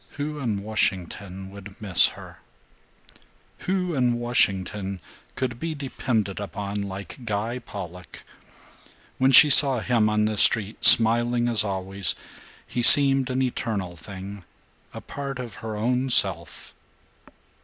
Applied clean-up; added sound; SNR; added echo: none; none; none; none.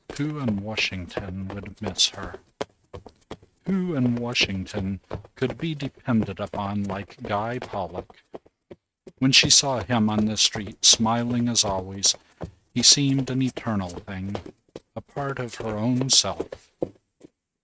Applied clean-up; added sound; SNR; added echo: neural mask model RNNoise.